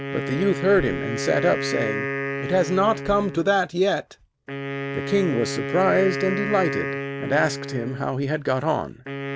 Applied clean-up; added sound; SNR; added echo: none; Wind instrument, woodwind instrument; 6 dB; none.